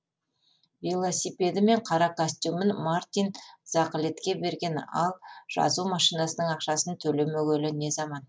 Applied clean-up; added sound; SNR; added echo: none; none; none; none.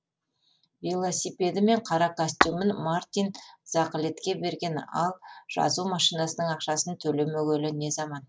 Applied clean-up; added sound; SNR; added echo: none; Tap / Glass; 3 dB; none.